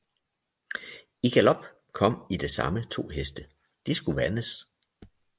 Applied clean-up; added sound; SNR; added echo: none; none; none; none.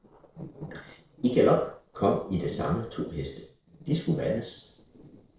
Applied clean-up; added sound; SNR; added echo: neural separator model SepFormer DNS4.